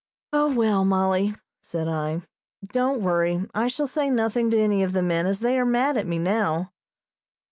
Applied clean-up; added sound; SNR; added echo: none; none; none; none.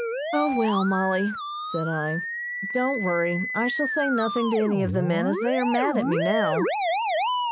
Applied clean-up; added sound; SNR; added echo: none; Musical instrument; 2 dB; none.